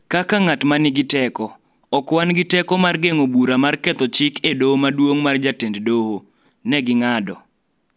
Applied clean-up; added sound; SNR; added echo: none; none; none; none.